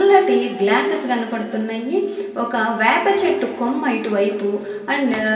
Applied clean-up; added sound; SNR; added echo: none; none; none; reverberation time 2.3 s.